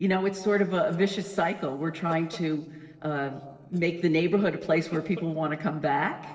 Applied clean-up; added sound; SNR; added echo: neural separator model SepFormer DNS4.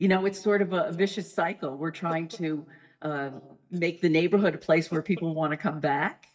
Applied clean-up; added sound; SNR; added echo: neural mask model DeepFilterNet 3.